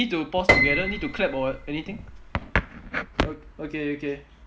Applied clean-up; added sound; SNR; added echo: none; Piano; -2 dB; none.